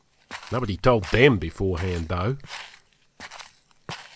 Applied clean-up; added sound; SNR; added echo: none; Walk, footsteps; 18 dB; none.